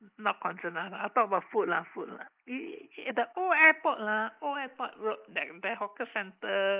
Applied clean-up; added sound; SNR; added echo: neural mask model Resemble Enhance denoiser.